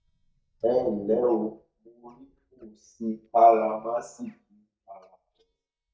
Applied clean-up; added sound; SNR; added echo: neural mask model DeepFilterNet 3.